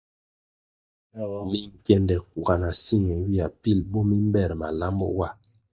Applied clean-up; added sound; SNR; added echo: neural mask model DeepFilterNet 3.